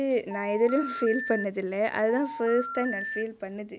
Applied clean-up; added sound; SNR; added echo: none; Telephone; 9 dB; none.